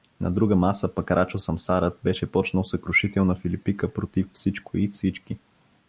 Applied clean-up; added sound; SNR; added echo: none; none; none; none.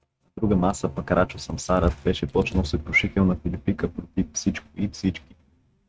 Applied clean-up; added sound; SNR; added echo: neural mask model RNNoise.